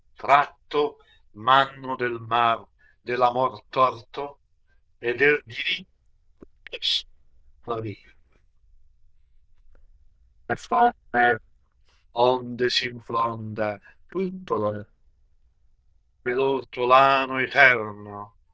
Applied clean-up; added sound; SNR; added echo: neural diffusion model UNIVERSE++.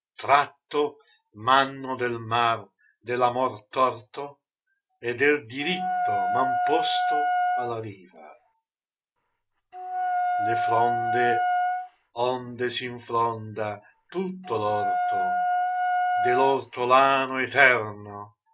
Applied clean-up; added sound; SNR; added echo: none; Wind instrument, woodwind instrument; 0 dB; none.